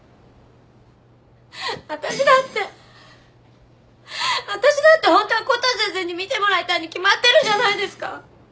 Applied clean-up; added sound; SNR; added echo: none; Bell; 17 dB; none.